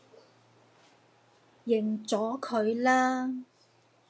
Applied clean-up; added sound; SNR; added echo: none; none; none; none.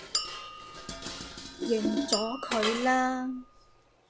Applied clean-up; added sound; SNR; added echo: none; Chink, clink + Dishes, pots, and pans; 3 dB; none.